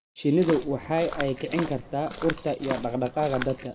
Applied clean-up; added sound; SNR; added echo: none; Walk, footsteps; 10 dB; reverberation time 1.5 s.